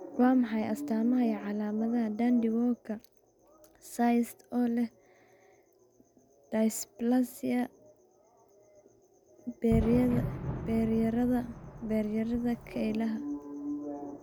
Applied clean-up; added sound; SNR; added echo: none; Fireworks; 6 dB; none.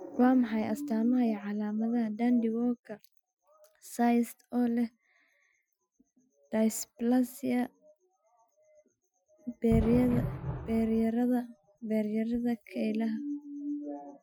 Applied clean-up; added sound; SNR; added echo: classical method Wiener filter.